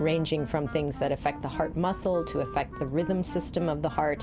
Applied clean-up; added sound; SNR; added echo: none; Wind instrument, woodwind instrument; 14 dB; none.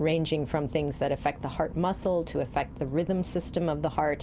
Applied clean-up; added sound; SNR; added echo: none; none; none; none.